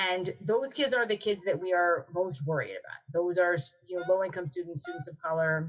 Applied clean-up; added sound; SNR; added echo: classical method WPE with log-MMSE.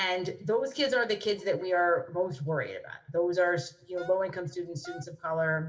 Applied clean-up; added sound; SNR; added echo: none; Wind instrument, woodwind instrument; 20 dB; reverberation time 0.6 s.